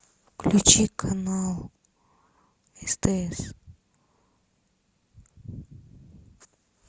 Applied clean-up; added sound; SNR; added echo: none; none; none; none.